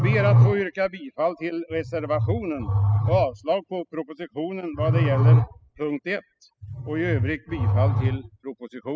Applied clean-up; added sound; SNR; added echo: classical method spectral subtraction.